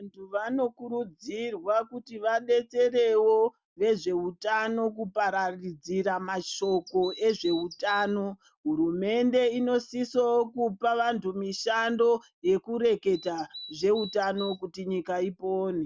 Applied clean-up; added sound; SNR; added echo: none; Bird vocalization, bird call, bird song; 16 dB; none.